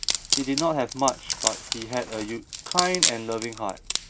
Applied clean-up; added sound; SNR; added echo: none; Wood; 0 dB; none.